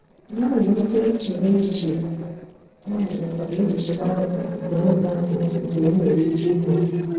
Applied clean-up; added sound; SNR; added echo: neural separator model SepFormer DNS4.